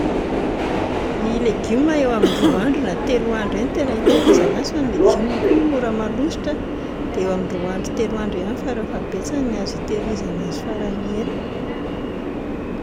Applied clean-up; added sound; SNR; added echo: none; Cough + Subway, metro, underground; -2 dB; none.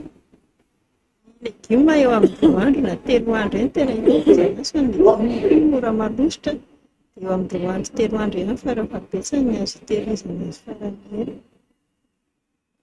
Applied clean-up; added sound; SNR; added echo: neural mask model RNNoise.